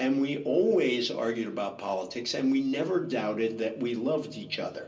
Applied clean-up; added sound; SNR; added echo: none; none; none; reverberation time 0.3 s.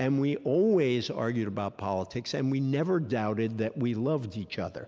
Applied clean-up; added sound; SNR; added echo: none; none; none; none.